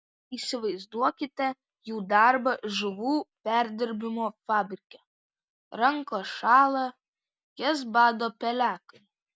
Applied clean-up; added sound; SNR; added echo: none; none; none; none.